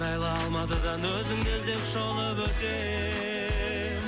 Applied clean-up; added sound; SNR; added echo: none; none; none; none.